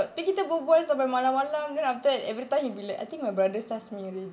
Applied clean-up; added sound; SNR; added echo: none; none; none; reverberation time 2.1 s.